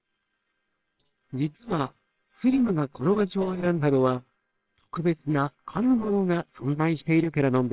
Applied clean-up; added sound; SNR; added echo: neural separator model SepFormer WHAMR!.